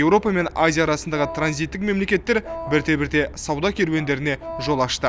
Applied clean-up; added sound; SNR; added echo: none; Wind instrument, woodwind instrument; 13 dB; none.